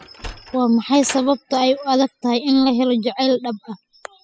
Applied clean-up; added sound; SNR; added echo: classical method spectral subtraction.